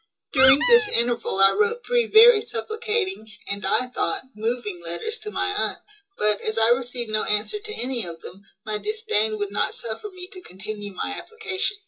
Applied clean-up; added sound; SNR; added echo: none; Squeak; -3 dB; reverberation time 0.2 s.